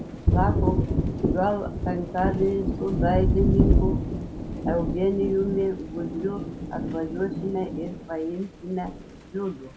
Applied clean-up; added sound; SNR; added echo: none; Thunder; -2 dB; none.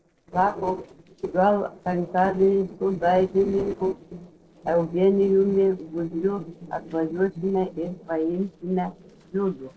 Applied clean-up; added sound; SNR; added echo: neural separator model SepFormer DNS4.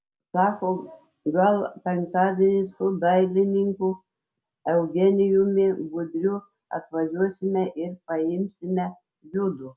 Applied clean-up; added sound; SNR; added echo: none; none; none; none.